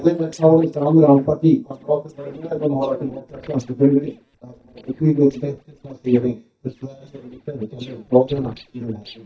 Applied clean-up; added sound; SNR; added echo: neural mask model DeepFilterNet 3.